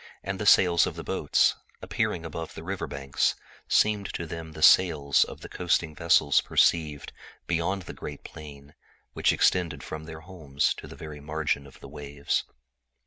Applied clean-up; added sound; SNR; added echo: none; none; none; none.